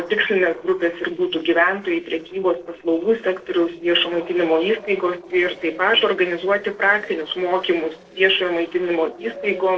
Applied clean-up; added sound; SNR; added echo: neural separator model SepFormer DNS4.